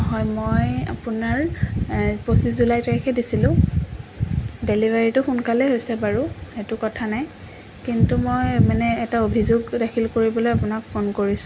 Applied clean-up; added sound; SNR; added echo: none; none; none; none.